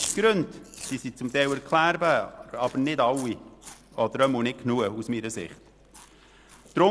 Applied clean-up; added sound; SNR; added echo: none; Chewing, mastication; 15 dB; none.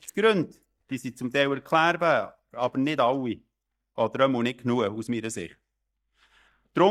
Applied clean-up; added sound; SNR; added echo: neural mask model DeepFilterNet 3.